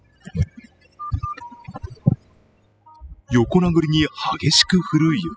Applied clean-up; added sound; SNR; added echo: classical method spectral subtraction.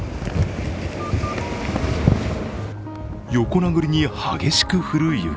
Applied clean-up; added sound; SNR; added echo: none; none; none; none.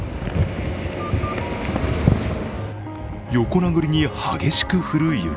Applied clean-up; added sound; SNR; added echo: none; Bowed string instrument; 18 dB; none.